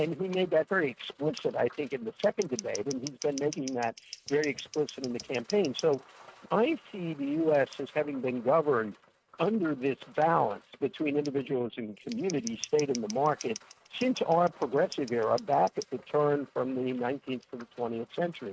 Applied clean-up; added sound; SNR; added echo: neural mask model RNNoise.